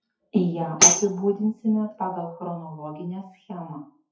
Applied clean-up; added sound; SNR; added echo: classical method WPE with log-MMSE.